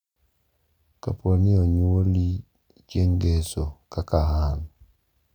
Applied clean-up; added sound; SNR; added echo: none; none; none; none.